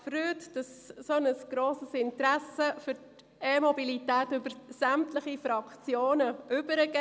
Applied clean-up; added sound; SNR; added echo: none; none; none; none.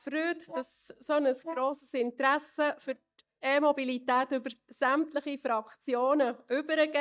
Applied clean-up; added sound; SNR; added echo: neural mask model DeepFilterNet 3.